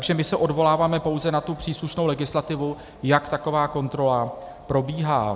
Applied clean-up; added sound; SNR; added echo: none; none; none; none.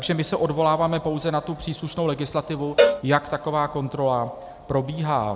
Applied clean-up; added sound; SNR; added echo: none; Cowbell; 2 dB; none.